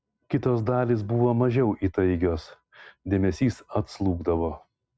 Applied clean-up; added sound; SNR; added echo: none; none; none; none.